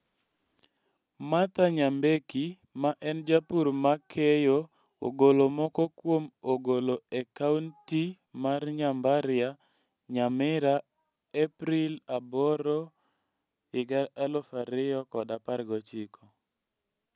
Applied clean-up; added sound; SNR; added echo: none; none; none; none.